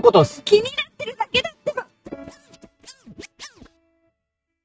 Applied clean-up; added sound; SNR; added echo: neural mask model RNNoise.